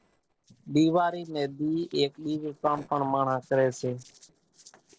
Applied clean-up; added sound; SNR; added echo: neural separator model SepFormer DNS4.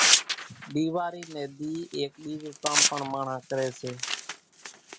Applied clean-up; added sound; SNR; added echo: none; Tearing; -3 dB; none.